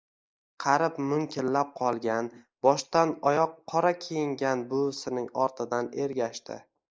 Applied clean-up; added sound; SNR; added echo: neural mask model Resemble Enhance denoiser.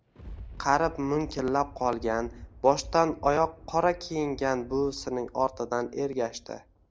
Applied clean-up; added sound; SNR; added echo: none; Thunder; 18 dB; none.